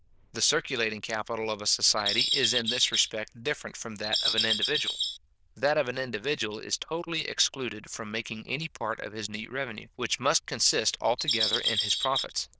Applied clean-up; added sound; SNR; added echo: neural diffusion model UNIVERSE++.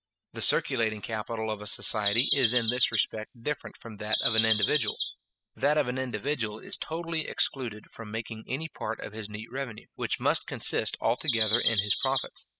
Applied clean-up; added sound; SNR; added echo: classical method spectral subtraction.